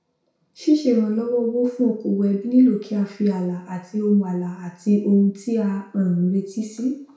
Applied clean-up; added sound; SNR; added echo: none; none; none; reverberation time 0.6 s.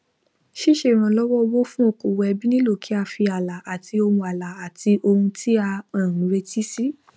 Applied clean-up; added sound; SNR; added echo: none; none; none; none.